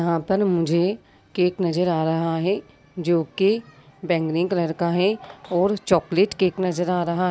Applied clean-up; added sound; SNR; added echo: none; none; none; none.